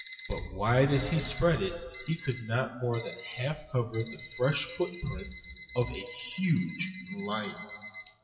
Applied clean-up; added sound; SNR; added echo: classical method WPE with log-MMSE.